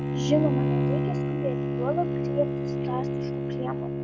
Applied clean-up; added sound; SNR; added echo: none; Bowed string instrument; -4 dB; none.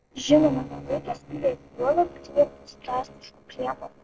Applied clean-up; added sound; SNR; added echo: neural separator model SepFormer DNS4.